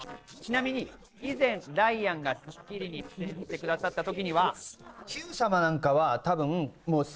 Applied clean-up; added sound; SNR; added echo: neural separator model SepFormer DNS4.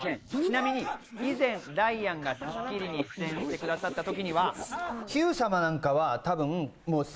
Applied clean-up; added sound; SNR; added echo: neural mask model Resemble Enhance denoiser.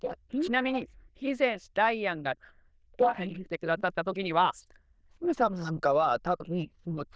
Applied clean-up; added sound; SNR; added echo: neural diffusion model UNIVERSE++.